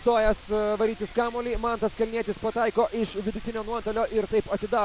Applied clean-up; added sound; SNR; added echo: none; Wind; 13 dB; none.